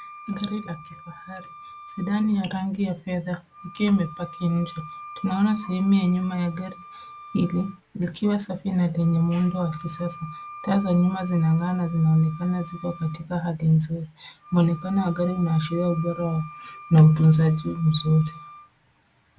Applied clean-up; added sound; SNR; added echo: none; Wind instrument, woodwind instrument; 19 dB; none.